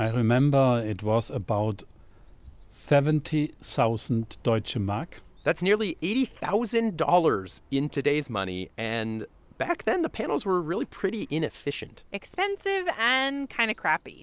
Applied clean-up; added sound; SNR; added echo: none; none; none; none.